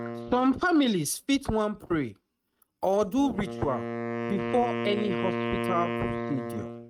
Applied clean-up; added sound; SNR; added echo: neural mask model RNNoise.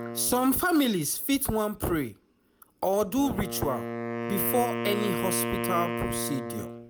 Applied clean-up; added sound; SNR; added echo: none; Wind instrument, woodwind instrument; 6 dB; none.